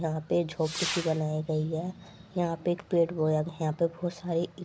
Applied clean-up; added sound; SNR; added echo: none; Whoosh, swoosh, swish / Fireworks; 14 dB; none.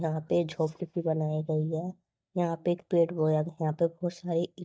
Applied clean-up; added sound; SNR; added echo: neural mask model DeepFilterNet 3.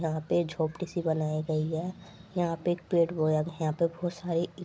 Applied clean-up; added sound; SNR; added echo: none; none; none; none.